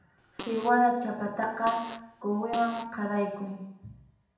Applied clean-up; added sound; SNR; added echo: none; Fart; 14 dB; reverberation time 0.8 s.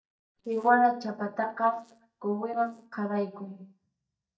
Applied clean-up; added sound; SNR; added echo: neural mask model DeepFilterNet 3.